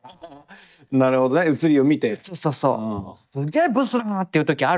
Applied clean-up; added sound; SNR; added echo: neural mask model DeepFilterNet 3.